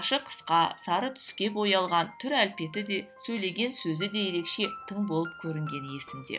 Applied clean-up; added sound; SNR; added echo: none; none; none; none.